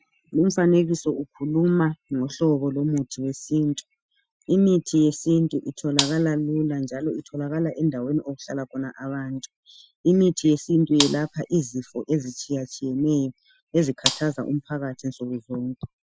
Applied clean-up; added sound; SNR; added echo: classical method Wiener filter.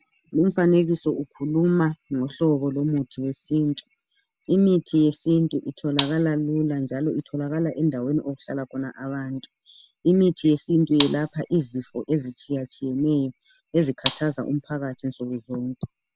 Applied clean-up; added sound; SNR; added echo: none; Gunshot, gunfire; 7 dB; none.